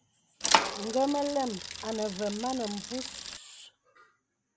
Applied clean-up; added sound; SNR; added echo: none; Bicycle; -1 dB; none.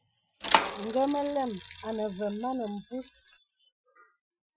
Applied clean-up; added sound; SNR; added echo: classical method Wiener filter.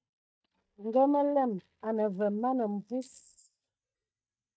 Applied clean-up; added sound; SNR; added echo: neural mask model DeepFilterNet 3.